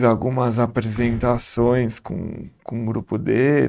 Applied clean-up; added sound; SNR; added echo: neural mask model RNNoise.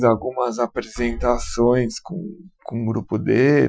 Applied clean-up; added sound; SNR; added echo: classical method Wiener filter.